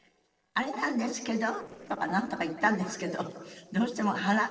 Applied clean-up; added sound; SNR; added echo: neural separator model SepFormer DNS4.